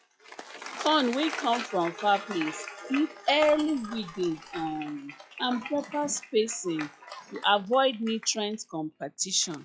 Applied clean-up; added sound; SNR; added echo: classical method log-MMSE.